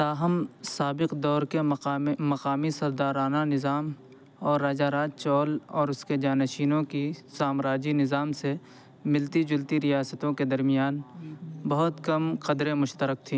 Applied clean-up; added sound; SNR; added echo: none; none; none; none.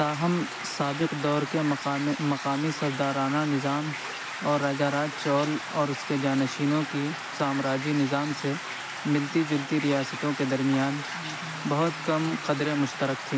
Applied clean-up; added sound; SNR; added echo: none; Stream; 8 dB; none.